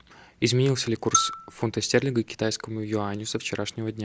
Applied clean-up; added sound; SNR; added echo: none; Marimba, xylophone; 5 dB; none.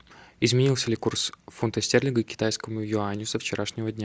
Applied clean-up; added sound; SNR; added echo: none; none; none; none.